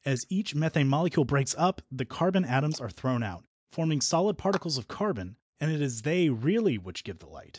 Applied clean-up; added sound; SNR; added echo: neural mask model Resemble Enhance denoiser.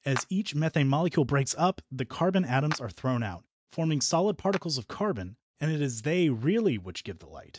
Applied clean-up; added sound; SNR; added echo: neural mask model RNNoise.